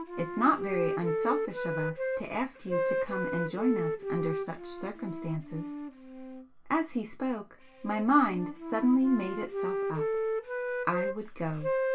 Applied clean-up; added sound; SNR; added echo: none; Wind instrument, woodwind instrument; 2 dB; reverberation time 0.2 s.